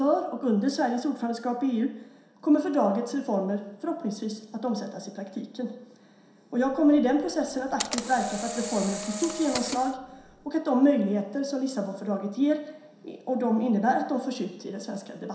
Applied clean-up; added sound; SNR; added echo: none; Camera; 10 dB; reverberation time 0.7 s.